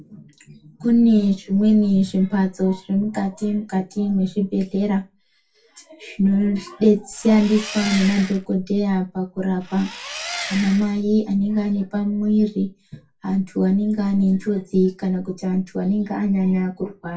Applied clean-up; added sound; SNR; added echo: none; Engine; 11 dB; reverberation time 0.2 s.